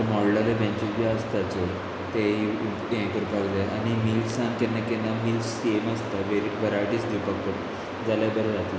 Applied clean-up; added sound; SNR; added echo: none; none; none; none.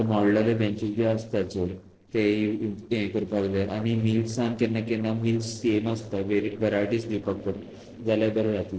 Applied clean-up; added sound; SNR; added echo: neural separator model SepFormer DNS4.